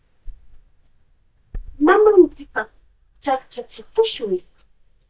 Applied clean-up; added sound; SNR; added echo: neural mask model DeepFilterNet 3.